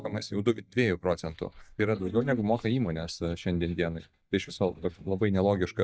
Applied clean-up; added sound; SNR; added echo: neural mask model DeepFilterNet 3.